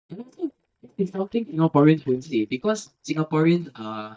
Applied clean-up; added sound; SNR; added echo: neural mask model DeepFilterNet 3.